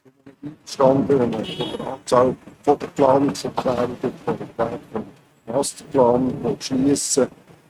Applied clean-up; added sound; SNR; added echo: neural mask model RNNoise.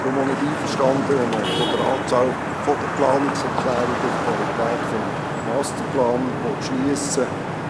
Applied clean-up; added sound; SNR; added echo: none; Traffic noise, roadway noise / Vehicle horn, car horn, honking; 1 dB; none.